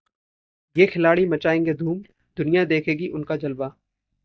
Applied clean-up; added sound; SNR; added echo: neural mask model DeepFilterNet 3.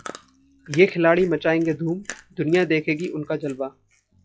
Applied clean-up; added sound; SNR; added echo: classical method log-MMSE.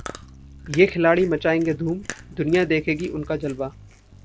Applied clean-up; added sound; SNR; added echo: none; Bass guitar + Chewing, mastication; 18 dB; none.